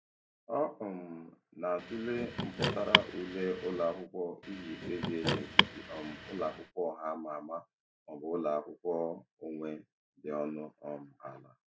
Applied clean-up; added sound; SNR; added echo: none; Car; -4 dB; none.